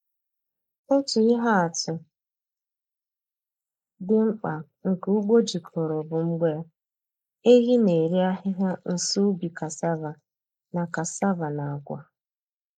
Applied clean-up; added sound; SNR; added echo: neural mask model Resemble Enhance denoiser.